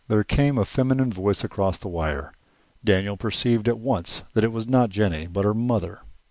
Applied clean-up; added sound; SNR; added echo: none; none; none; none.